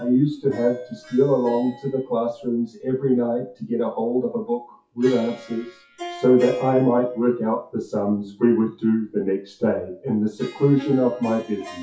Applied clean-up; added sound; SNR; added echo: classical method WPE with log-MMSE.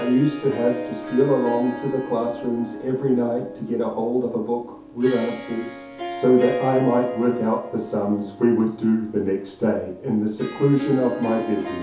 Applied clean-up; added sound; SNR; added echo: none; Harp; 13 dB; reverberation time 0.5 s.